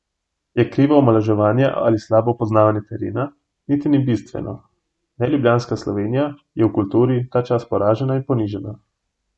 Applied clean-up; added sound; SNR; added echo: none; none; none; none.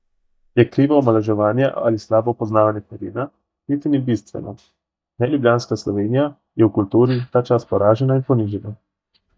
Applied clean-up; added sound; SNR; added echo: neural mask model DeepFilterNet 3.